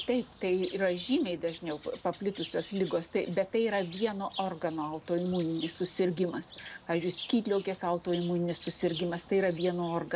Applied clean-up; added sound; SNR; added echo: none; Bird; 16 dB; none.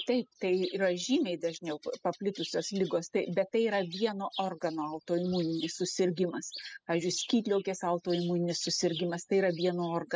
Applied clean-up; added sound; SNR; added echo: classical method spectral subtraction.